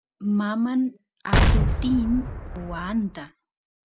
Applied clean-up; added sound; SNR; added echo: none; Explosion; -4 dB; none.